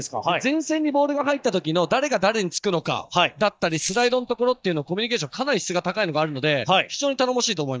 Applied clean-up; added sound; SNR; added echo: neural mask model DeepFilterNet 3.